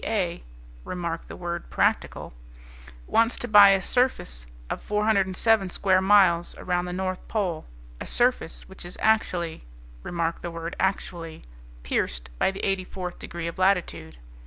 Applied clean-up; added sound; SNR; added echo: none; none; none; none.